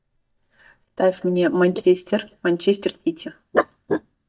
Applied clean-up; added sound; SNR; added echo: neural mask model DeepFilterNet 3.